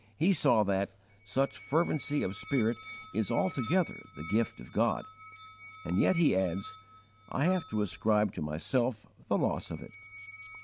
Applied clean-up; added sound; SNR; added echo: none; Musical instrument; 17 dB; none.